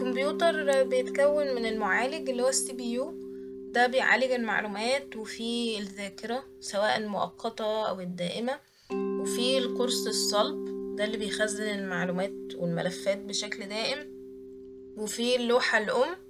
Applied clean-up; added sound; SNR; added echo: none; Mallet percussion; 8 dB; none.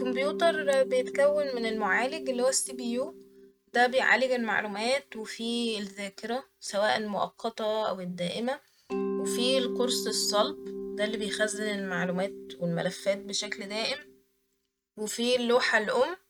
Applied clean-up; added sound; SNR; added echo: neural mask model RNNoise.